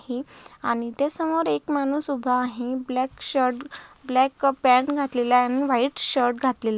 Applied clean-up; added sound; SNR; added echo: none; none; none; none.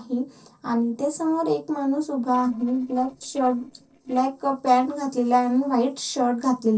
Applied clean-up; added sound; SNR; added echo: neural separator model SepFormer DNS4.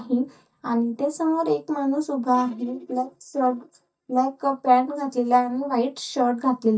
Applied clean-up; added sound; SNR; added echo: neural mask model DeepFilterNet 3.